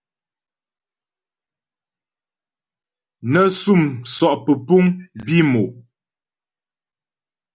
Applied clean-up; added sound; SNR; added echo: none; none; none; none.